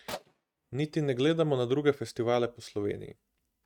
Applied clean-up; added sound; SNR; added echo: neural mask model RNNoise.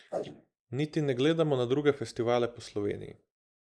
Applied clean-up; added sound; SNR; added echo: neural mask model Resemble Enhance denoiser.